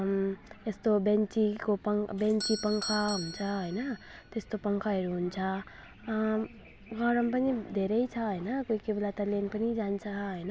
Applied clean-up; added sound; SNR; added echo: none; Doorbell; 16 dB; none.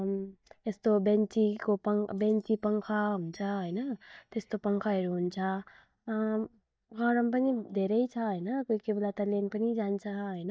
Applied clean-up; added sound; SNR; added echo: neural mask model DeepFilterNet 3.